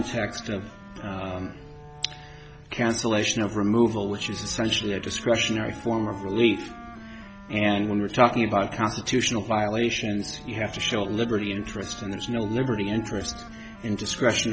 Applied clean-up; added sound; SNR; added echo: none; Wind instrument, woodwind instrument; 17 dB; none.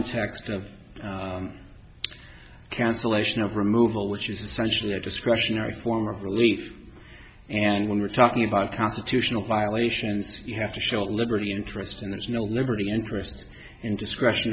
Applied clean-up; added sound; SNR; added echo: none; none; none; none.